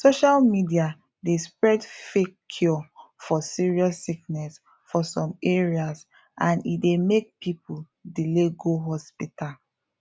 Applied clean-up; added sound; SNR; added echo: none; none; none; none.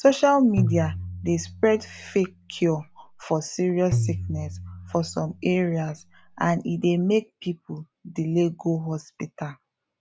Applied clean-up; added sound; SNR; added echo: none; Tabla; 7 dB; none.